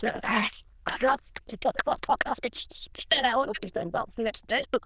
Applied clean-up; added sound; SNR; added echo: neural diffusion model UNIVERSE++.